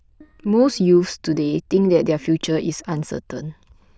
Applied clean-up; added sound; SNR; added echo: neural diffusion model UNIVERSE++.